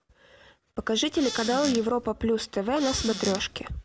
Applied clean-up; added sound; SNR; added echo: none; Squeak / Cupboard open or close; 8 dB; none.